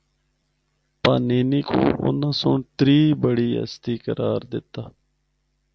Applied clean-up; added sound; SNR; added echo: none; none; none; none.